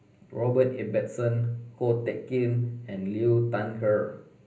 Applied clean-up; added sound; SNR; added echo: none; none; none; reverberation time 0.5 s.